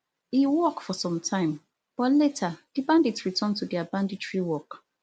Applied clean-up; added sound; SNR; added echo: none; none; none; none.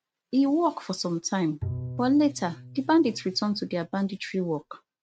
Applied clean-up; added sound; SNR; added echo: neural mask model RNNoise.